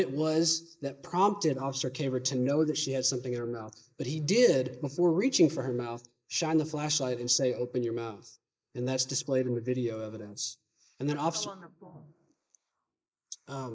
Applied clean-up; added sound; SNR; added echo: neural mask model Resemble Enhance denoiser.